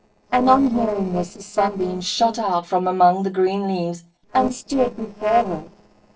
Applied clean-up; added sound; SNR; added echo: neural separator model SepFormer DNS4.